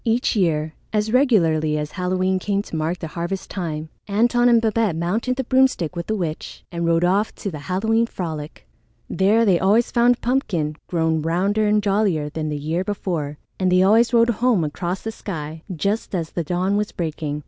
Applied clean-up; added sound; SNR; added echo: none; none; none; none.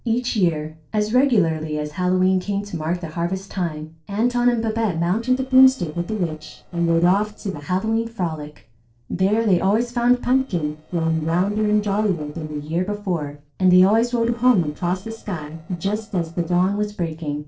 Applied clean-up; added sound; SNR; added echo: neural separator model SepFormer DNS4.